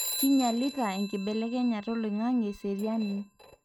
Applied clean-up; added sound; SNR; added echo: neural mask model RNNoise.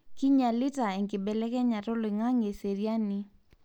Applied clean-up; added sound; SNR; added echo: none; none; none; none.